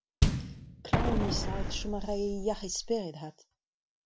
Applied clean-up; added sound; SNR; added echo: none; Bass drum + Explosion; -4 dB; none.